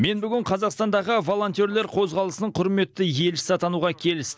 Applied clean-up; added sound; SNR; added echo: none; none; none; none.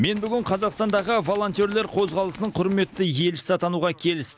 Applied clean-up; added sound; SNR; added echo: none; Tools; 18 dB; none.